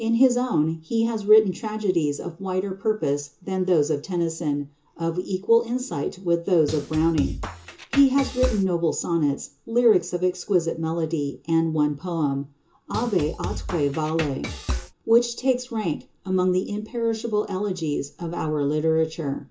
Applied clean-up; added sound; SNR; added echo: none; Drum kit; 7 dB; reverberation time 0.2 s.